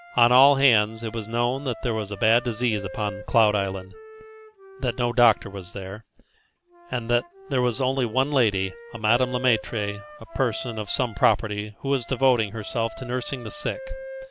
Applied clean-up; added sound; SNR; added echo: none; Wind instrument, woodwind instrument; 17 dB; none.